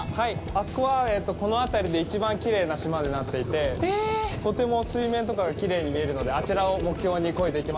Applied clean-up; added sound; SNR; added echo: none; none; none; none.